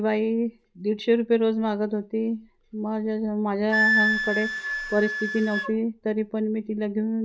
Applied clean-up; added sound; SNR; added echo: none; Wind instrument, woodwind instrument; 5 dB; none.